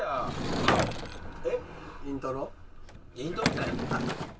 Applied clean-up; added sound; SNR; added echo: none; Sliding door / Wood; -2 dB; reverberation time 0.1 s.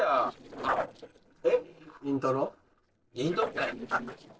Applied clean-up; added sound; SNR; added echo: neural separator model SepFormer DNS4.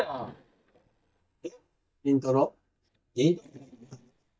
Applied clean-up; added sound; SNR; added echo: neural mask model DeepFilterNet 3.